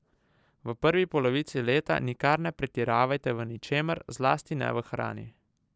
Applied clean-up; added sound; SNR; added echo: none; none; none; none.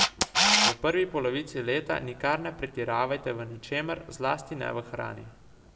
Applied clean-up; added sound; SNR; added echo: none; Camera; 1 dB; reverberation time 1.3 s.